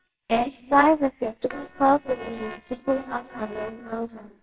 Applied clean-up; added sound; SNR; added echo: neural separator model SepFormer WHAMR!.